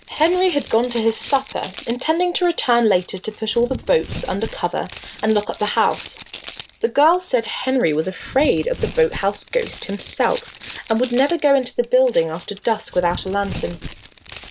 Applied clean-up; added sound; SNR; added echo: none; Crumpling, crinkling; 12 dB; none.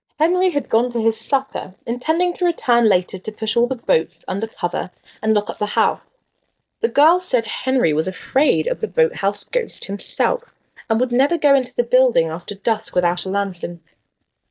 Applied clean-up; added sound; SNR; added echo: neural mask model DeepFilterNet 3.